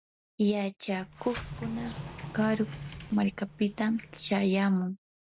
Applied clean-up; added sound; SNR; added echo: none; Sliding door; 12 dB; none.